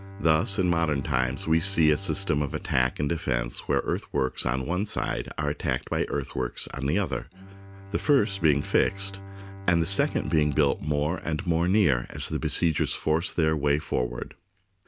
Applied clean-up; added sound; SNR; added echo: none; Bowed string instrument; 18 dB; none.